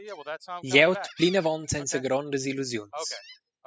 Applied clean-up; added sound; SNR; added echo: classical method spectral subtraction.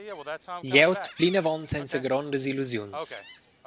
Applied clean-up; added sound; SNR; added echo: none; Gull, seagull; 13 dB; none.